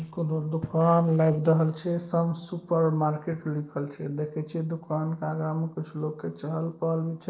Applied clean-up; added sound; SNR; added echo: neural separator model SepFormer DNS4.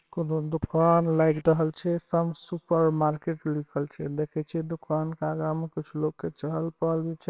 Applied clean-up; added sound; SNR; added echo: neural separator model SepFormer WHAMR!.